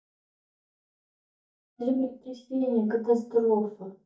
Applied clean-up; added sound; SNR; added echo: neural mask model DeepFilterNet 3.